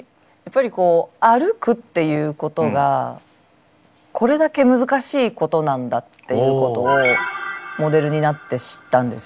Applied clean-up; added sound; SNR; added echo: none; none; none; none.